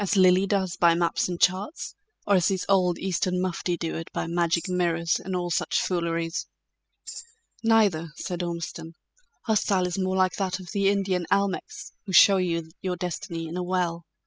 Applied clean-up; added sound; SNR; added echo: classical method spectral subtraction.